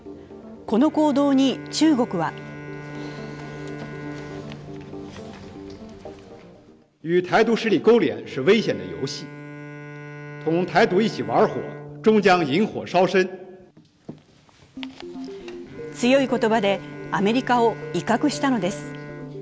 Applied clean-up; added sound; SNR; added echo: none; Bowed string instrument; 16 dB; none.